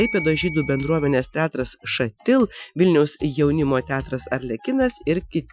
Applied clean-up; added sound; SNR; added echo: classical method Wiener filter.